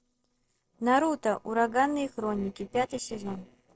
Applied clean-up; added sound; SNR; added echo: neural separator model SepFormer DNS4.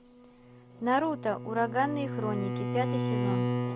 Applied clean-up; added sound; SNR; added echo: none; Bowed string instrument; 1 dB; none.